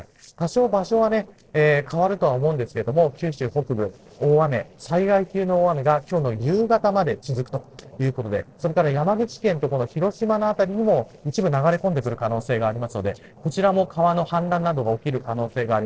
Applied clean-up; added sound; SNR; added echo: neural separator model SepFormer DNS4.